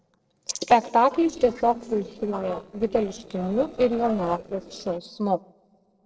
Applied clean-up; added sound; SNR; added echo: neural separator model SepFormer DNS4.